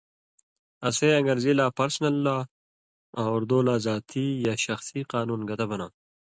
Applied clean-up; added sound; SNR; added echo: none; none; none; none.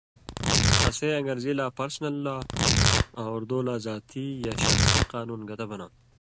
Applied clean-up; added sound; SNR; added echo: none; Tearing; -5 dB; none.